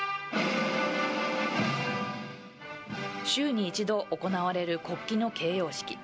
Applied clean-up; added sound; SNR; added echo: none; none; none; none.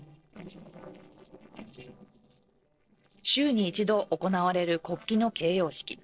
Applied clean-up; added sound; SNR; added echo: neural separator model SepFormer DNS4.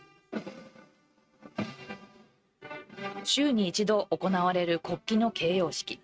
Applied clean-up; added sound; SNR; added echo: neural mask model RNNoise.